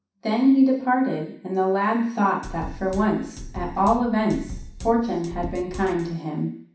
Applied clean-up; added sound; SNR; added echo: none; Drum kit; 13 dB; reverberation time 0.6 s.